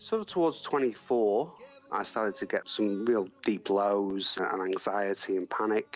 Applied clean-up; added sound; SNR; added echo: none; none; none; none.